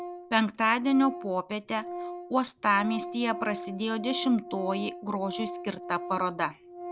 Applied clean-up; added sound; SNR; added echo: none; Organ; 11 dB; none.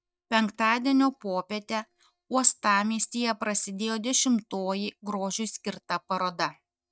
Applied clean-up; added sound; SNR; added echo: neural mask model DeepFilterNet 3.